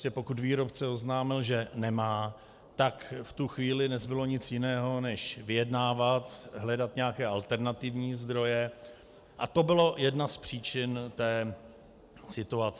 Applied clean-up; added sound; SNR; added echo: none; none; none; none.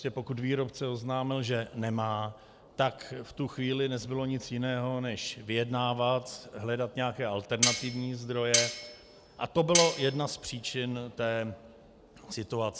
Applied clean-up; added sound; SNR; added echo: none; Cutlery, silverware; 0 dB; none.